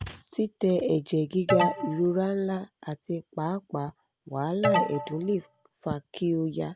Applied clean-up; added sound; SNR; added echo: none; Alarm; 0 dB; none.